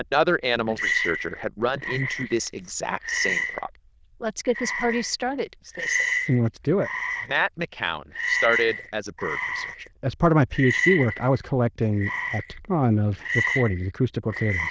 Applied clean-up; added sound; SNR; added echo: neural diffusion model UNIVERSE++.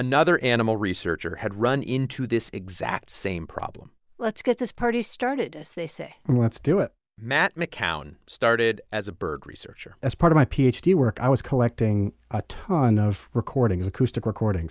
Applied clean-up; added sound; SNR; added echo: none; none; none; none.